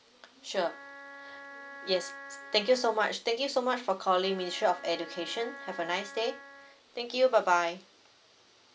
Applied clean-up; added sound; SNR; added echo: none; Wind instrument, woodwind instrument; 16 dB; none.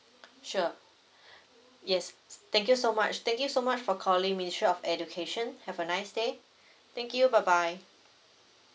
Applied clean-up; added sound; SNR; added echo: none; none; none; none.